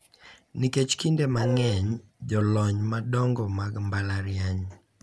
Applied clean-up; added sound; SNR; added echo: none; Dog; 6 dB; none.